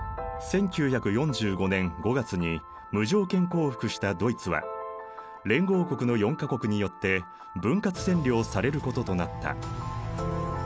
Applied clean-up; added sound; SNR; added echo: none; none; none; none.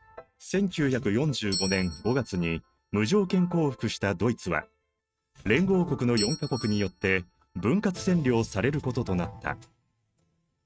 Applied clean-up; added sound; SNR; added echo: neural mask model RNNoise.